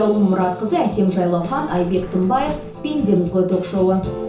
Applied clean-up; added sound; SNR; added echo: none; Breathing; 19 dB; reverberation time 0.6 s.